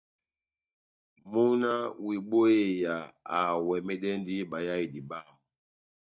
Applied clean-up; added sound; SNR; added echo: neural mask model DeepFilterNet 3.